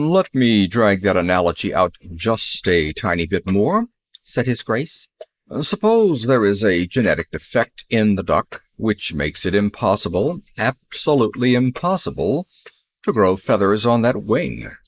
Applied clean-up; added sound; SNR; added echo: neural mask model Resemble Enhance denoiser.